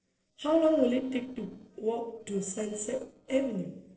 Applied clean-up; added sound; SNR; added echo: neural separator model SepFormer DNS4.